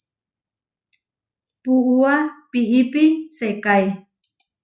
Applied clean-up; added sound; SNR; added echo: none; none; none; none.